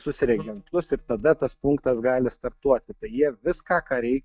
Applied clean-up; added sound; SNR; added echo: neural mask model DeepFilterNet 3.